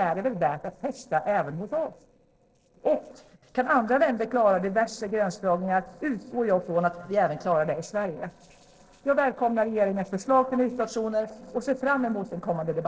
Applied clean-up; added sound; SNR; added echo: neural separator model SepFormer DNS4.